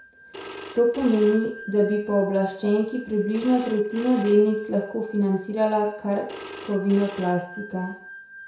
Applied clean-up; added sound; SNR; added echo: none; Telephone; 17 dB; reverberation time 0.6 s.